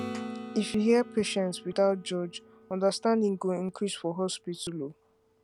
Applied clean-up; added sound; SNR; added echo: none; Acoustic guitar / Strum; 15 dB; none.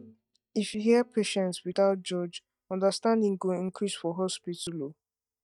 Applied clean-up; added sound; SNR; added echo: neural mask model DeepFilterNet 3.